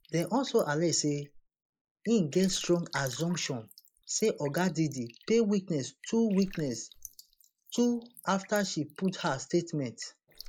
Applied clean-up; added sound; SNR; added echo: neural mask model Resemble Enhance denoiser.